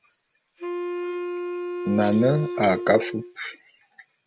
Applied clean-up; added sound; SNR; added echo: none; Wind instrument, woodwind instrument; 6 dB; none.